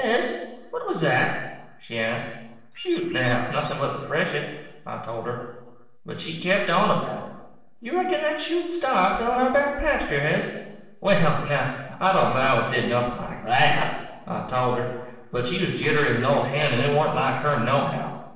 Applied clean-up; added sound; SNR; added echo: neural separator model SepFormer DNS4.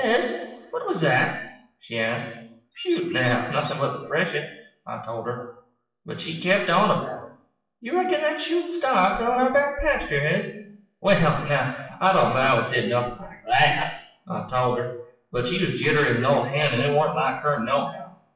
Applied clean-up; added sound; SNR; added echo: classical method WPE with log-MMSE.